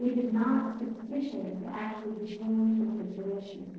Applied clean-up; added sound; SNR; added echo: neural separator model SepFormer DNS4.